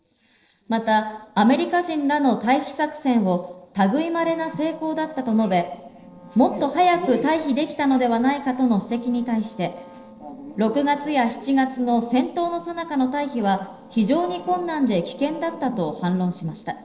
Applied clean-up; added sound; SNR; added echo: neural separator model SepFormer DNS4.